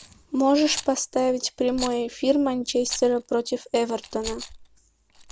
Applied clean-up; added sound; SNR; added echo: none; Rattle; 16 dB; none.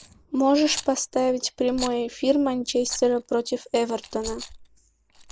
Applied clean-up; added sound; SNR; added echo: neural mask model Resemble Enhance denoiser.